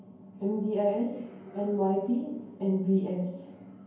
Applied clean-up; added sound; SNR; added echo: none; none; none; reverberation time 0.9 s.